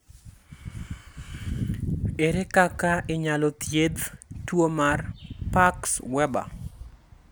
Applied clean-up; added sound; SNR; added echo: none; none; none; none.